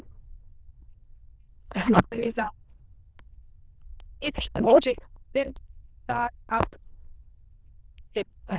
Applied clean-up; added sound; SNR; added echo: neural diffusion model UNIVERSE++.